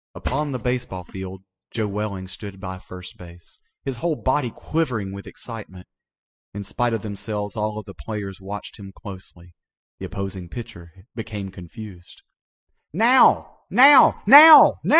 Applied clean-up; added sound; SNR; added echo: classical method spectral subtraction.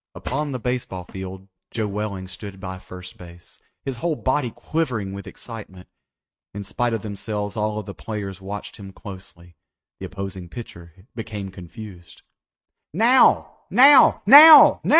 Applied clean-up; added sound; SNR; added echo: neural mask model RNNoise.